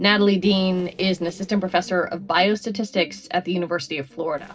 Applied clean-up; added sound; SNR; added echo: neural separator model SepFormer DNS4.